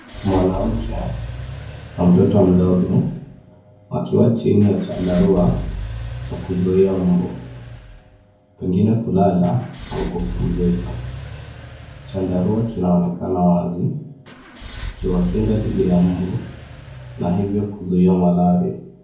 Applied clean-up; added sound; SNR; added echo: none; Engine / Car; 12 dB; reverberation time 0.9 s.